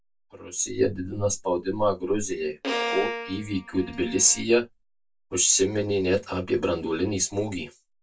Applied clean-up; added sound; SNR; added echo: none; Bowed string instrument; 7 dB; reverberation time 0.1 s.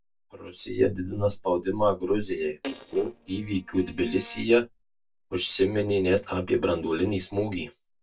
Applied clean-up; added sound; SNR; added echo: neural separator model SepFormer DNS4.